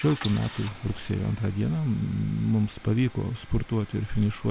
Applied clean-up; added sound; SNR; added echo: none; Idling / Engine starting / Car; 16 dB; none.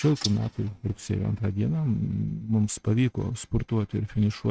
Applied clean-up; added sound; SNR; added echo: neural mask model RNNoise.